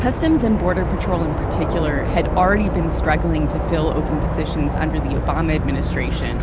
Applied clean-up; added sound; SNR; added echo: none; Insect / Frog; -1 dB; none.